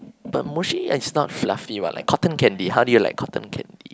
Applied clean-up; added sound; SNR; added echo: none; none; none; none.